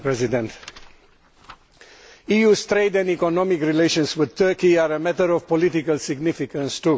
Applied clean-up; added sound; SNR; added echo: none; none; none; none.